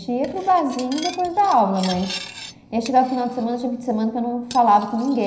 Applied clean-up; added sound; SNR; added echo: none; Cutlery, silverware; 17 dB; reverberation time 0.9 s.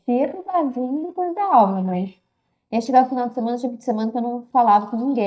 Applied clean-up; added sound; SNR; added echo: neural mask model DeepFilterNet 3.